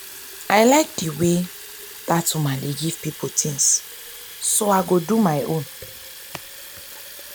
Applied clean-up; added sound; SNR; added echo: none; Fill (with liquid) / Water tap, faucet; 16 dB; none.